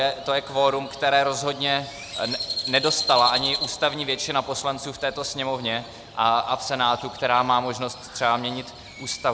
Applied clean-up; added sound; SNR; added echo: none; Crow; 10 dB; none.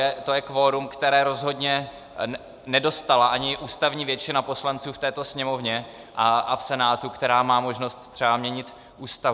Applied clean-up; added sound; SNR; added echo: none; none; none; none.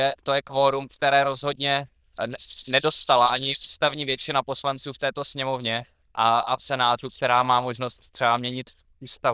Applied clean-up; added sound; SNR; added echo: neural diffusion model UNIVERSE++.